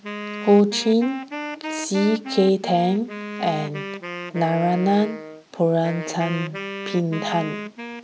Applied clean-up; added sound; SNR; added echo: none; Wind instrument, woodwind instrument; 10 dB; none.